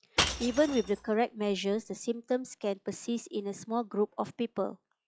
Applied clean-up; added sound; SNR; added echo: classical method log-MMSE.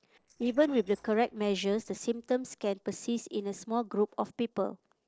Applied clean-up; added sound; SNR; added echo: neural separator model SepFormer DNS4.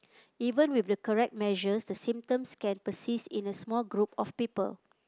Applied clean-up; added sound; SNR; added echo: none; none; none; none.